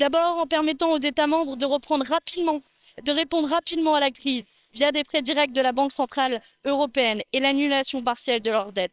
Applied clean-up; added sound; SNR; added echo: neural separator model SepFormer WHAMR!.